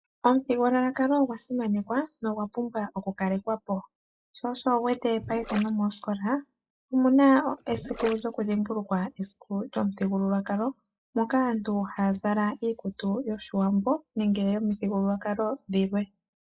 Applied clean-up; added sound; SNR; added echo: classical method log-MMSE.